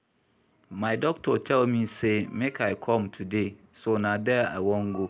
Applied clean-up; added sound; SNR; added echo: none; none; none; none.